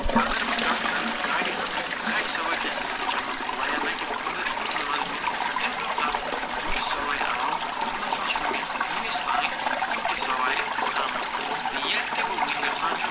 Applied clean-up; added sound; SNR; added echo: none; Toilet flush; -4 dB; none.